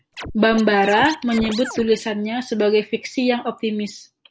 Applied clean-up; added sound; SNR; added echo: none; Scratching (performance technique); 12 dB; none.